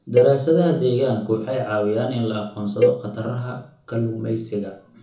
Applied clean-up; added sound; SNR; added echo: none; Cowbell; 3 dB; reverberation time 0.7 s.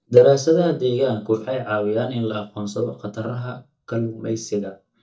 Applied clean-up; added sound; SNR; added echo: neural mask model DeepFilterNet 3.